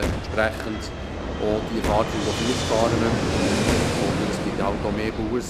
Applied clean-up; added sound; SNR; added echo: none; Boom + Fixed-wing aircraft, airplane; -2 dB; none.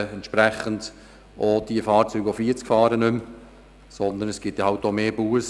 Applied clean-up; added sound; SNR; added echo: none; none; none; none.